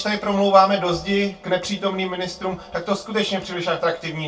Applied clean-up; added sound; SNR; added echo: none; none; none; reverberation time 0.2 s.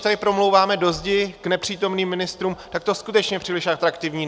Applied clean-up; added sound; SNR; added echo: none; none; none; none.